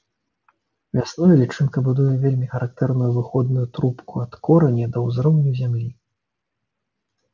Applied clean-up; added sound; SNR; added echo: none; none; none; none.